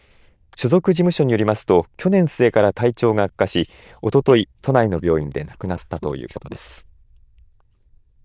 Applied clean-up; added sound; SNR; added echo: neural diffusion model UNIVERSE++.